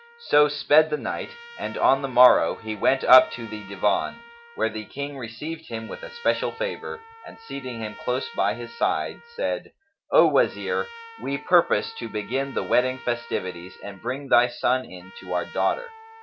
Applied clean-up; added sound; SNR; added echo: none; Trumpet; 20 dB; none.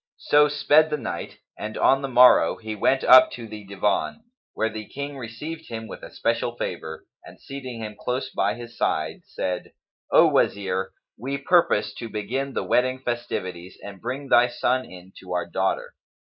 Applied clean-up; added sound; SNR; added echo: neural mask model Resemble Enhance denoiser.